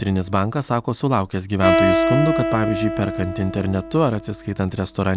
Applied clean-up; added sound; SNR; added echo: none; Acoustic guitar; 3 dB; none.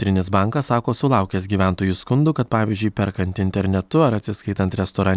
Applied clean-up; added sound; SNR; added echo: none; none; none; none.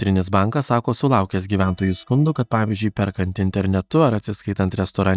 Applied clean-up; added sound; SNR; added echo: neural mask model DeepFilterNet 3.